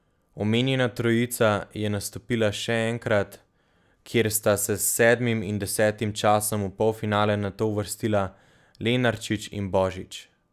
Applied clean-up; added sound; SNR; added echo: none; none; none; none.